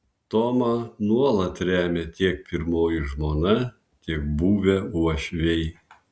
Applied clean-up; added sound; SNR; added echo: none; none; none; none.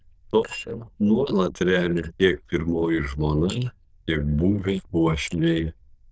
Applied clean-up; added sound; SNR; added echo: neural diffusion model UNIVERSE++.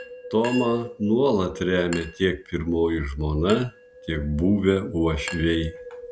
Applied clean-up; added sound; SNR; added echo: none; Wind + Chink, clink; 15 dB; none.